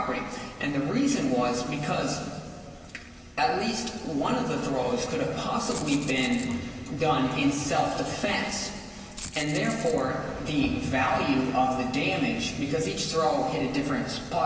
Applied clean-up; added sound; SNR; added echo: none; Rattle (instrument); 14 dB; reverberation time 2.3 s.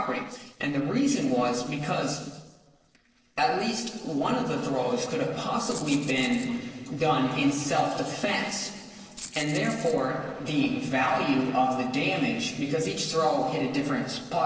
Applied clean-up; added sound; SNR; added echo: neural separator model SepFormer DNS4.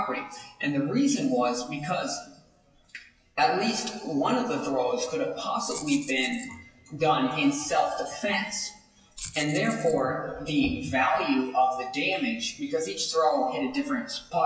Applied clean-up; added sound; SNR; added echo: classical method WPE with log-MMSE.